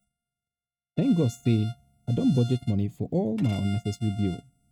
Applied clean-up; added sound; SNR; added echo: neural mask model RNNoise.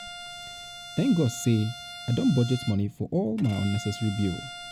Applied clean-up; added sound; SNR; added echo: none; Bowed string instrument; 14 dB; none.